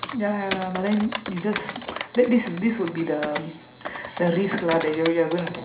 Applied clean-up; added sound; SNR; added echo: none; Computer keyboard; 11 dB; reverberation time 0.5 s.